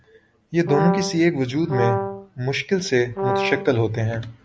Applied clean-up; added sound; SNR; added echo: none; Brass instrument; 3 dB; none.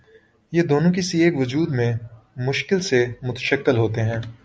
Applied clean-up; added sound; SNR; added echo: none; none; none; none.